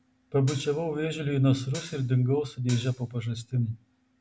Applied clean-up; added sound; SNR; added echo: none; Hi-hat; 17 dB; none.